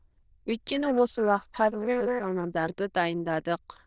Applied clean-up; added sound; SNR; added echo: neural diffusion model UNIVERSE++.